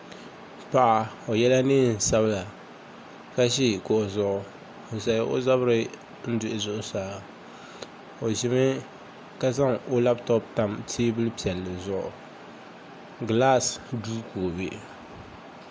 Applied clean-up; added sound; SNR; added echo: none; none; none; none.